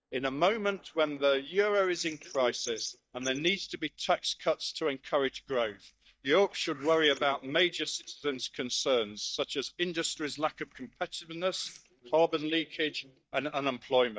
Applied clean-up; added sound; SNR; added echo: neural mask model DeepFilterNet 3.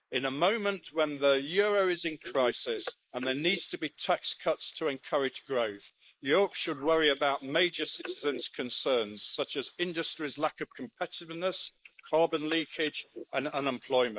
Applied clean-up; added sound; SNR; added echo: neural mask model Resemble Enhance denoiser.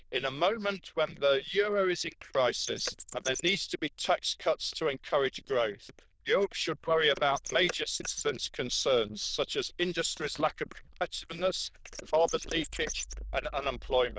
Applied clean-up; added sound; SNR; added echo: neural diffusion model UNIVERSE++.